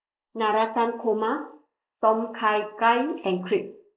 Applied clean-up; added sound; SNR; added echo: neural mask model Resemble Enhance denoiser.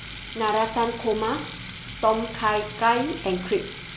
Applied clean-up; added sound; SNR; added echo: none; Sink (filling or washing) / Water tap, faucet; 14 dB; none.